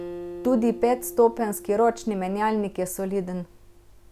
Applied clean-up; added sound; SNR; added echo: none; Acoustic guitar; 16 dB; none.